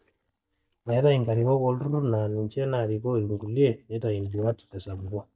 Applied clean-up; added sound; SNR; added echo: neural mask model DeepFilterNet 3.